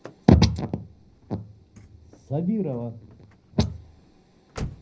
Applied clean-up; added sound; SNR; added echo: none; Slam / Car; 18 dB; reverberation time 0.4 s.